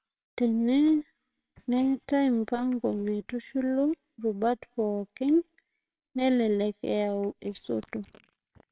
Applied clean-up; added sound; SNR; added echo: neural separator model SepFormer WHAMR!.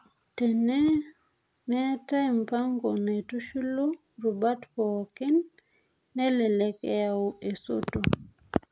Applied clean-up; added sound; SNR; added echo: none; none; none; none.